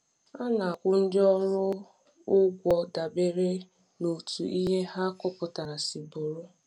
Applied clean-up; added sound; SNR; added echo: none; none; none; none.